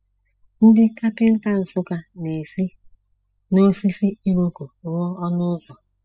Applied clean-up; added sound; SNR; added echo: classical method spectral subtraction.